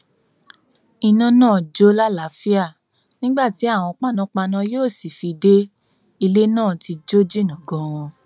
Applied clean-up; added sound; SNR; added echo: none; none; none; none.